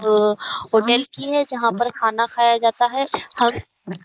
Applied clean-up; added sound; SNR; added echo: neural mask model Resemble Enhance denoiser.